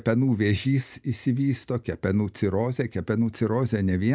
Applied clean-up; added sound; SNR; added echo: none; none; none; none.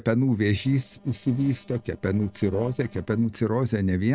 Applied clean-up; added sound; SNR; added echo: neural separator model SepFormer DNS4.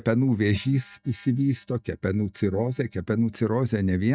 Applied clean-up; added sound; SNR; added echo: neural mask model DeepFilterNet 3.